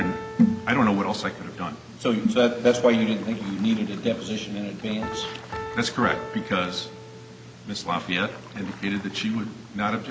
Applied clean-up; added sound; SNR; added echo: none; Piano + Stream; 15 dB; none.